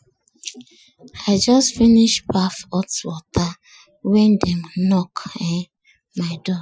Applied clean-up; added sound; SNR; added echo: classical method Wiener filter.